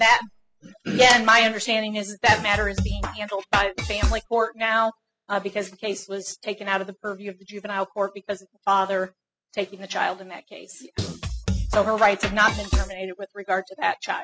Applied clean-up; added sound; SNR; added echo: classical method spectral subtraction.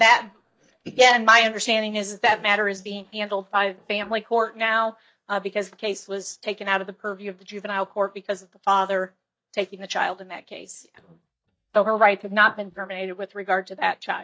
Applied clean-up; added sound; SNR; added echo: neural mask model DeepFilterNet 3.